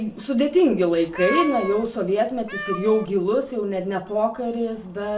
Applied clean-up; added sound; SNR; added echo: none; Meow; 12 dB; reverberation time 0.3 s.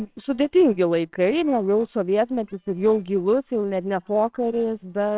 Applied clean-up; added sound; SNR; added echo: neural separator model SepFormer WHAMR!.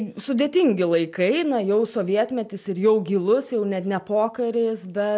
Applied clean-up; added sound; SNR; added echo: none; none; none; none.